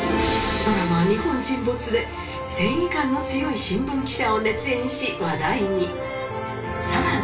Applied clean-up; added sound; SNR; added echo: none; none; none; reverberation time 0.3 s.